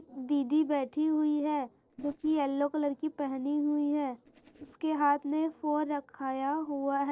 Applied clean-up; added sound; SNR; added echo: neural separator model SepFormer DNS4.